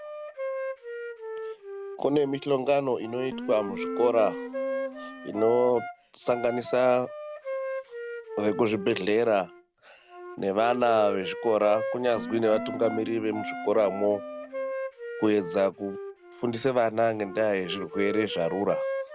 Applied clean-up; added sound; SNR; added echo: none; Guitar + Wind instrument, woodwind instrument; 8 dB; none.